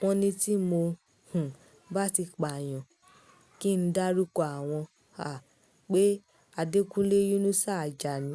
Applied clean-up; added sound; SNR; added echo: none; none; none; none.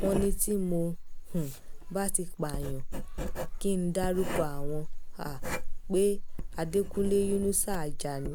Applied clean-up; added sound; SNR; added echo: none; Writing; 1 dB; none.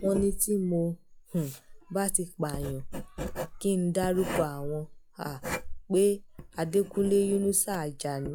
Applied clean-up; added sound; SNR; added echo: classical method log-MMSE.